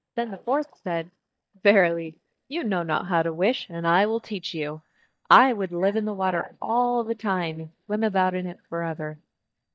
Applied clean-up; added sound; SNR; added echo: neural mask model DeepFilterNet 3.